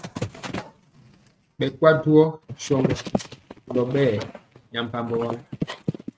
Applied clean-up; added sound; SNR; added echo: neural mask model RNNoise.